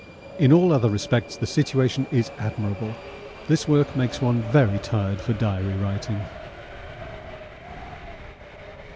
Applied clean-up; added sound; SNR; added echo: none; Subway, metro, underground + Wind; 14 dB; none.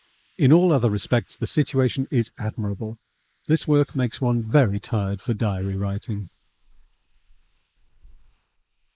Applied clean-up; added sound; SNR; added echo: neural mask model Resemble Enhance denoiser.